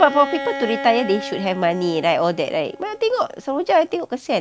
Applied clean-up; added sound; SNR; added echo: none; Bowed string instrument; 12 dB; none.